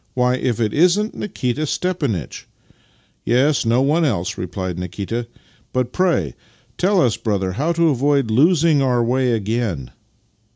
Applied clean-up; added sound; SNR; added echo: none; none; none; none.